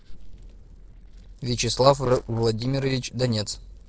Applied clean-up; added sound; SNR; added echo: neural separator model SepFormer DNS4.